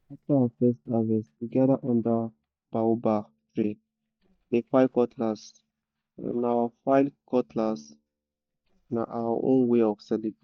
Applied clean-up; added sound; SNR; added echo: neural mask model DeepFilterNet 3.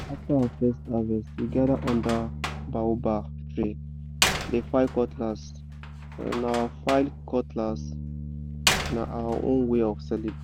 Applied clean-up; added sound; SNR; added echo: none; Bass guitar + Slam; 5 dB; none.